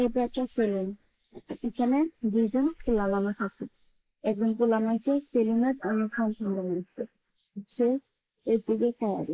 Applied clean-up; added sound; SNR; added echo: neural mask model Resemble Enhance denoiser.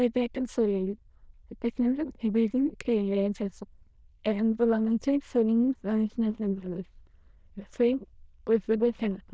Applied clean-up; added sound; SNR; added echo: neural diffusion model UNIVERSE++.